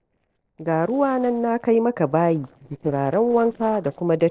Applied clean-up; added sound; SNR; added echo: neural separator model SepFormer DNS4.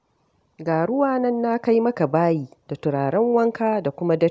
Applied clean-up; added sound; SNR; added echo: none; none; none; none.